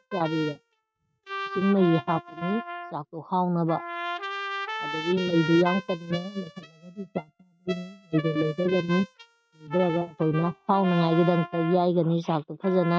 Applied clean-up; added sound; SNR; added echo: neural mask model RNNoise.